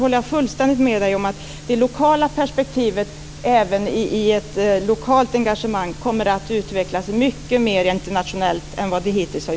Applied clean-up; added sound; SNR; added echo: none; none; none; none.